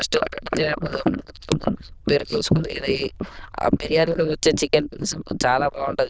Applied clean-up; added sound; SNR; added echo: neural diffusion model UNIVERSE++.